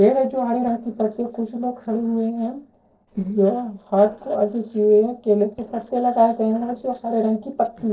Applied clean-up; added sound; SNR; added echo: neural separator model SepFormer DNS4.